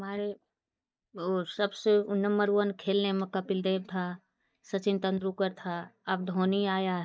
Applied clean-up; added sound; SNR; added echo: neural mask model DeepFilterNet 3.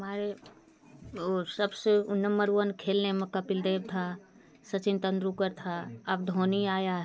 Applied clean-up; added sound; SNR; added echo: none; none; none; none.